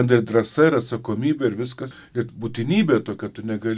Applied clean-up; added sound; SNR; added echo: none; none; none; none.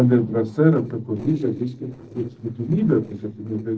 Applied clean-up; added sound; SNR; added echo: neural separator model SepFormer DNS4.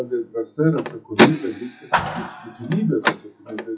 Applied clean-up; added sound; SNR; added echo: classical method WPE with log-MMSE.